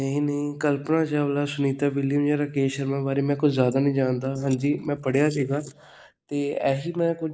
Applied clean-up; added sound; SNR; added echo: neural mask model Resemble Enhance denoiser.